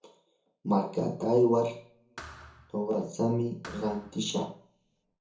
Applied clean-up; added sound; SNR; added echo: none; Thump, thud; 19 dB; reverberation time 0.7 s.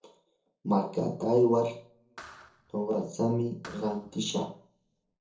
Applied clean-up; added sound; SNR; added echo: neural separator model SepFormer DNS4.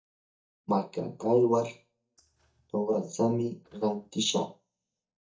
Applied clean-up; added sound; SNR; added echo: neural mask model DeepFilterNet 3.